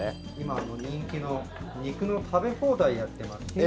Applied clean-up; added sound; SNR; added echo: none; none; none; none.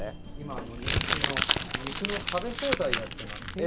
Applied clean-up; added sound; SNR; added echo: none; Crumpling, crinkling; -5 dB; none.